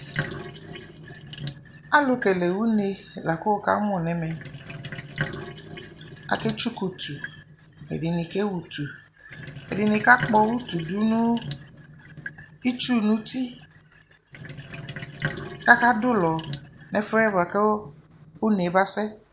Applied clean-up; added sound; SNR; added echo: none; Sink (filling or washing); 13 dB; none.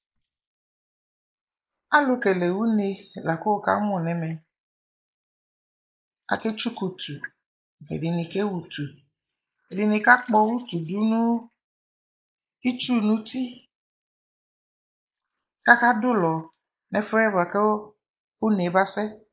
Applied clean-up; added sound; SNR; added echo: neural mask model Resemble Enhance denoiser.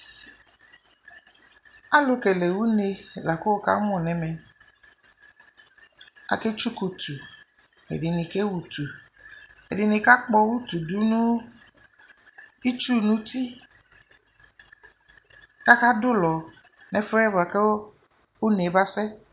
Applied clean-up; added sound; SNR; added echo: none; none; none; none.